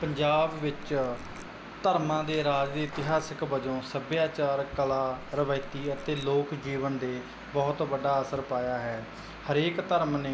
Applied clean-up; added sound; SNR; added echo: none; Squeak / Tools; 15 dB; none.